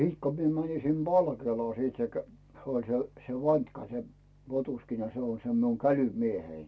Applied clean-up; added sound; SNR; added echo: none; none; none; none.